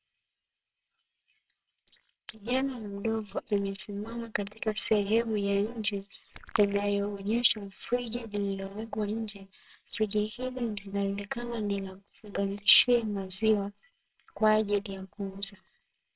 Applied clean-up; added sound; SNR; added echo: neural separator model SepFormer WHAMR!.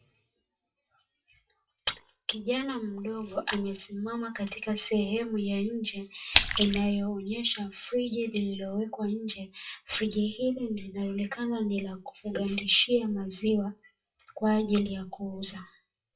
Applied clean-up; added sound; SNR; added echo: classical method WPE with log-MMSE.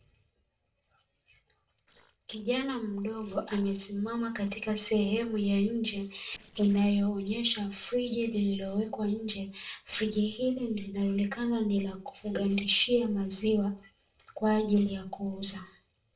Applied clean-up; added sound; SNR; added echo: neural separator model SepFormer DNS4.